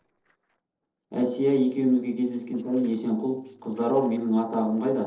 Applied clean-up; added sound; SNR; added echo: neural separator model SepFormer DNS4.